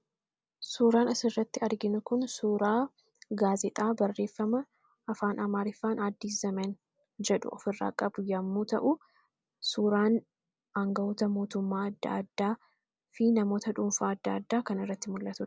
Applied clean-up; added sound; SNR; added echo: none; none; none; none.